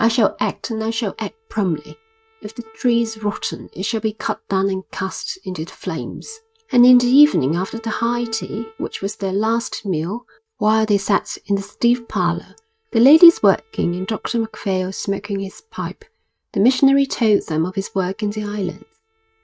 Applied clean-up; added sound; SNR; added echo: neural mask model RNNoise.